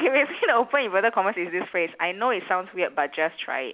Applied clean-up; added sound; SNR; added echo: none; none; none; none.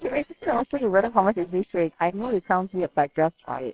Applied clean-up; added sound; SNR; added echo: neural separator model SepFormer WHAMR!.